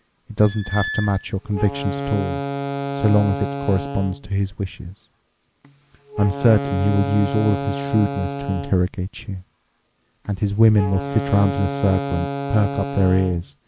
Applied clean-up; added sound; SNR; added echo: none; Wind instrument, woodwind instrument + Squeak; 7 dB; none.